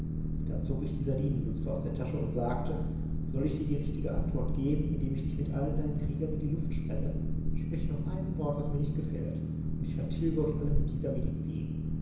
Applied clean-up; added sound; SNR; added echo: none; Boat, Water vehicle; -4 dB; reverberation time 1.0 s.